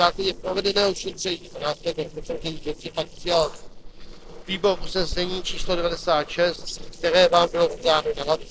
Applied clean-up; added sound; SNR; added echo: neural separator model SepFormer DNS4.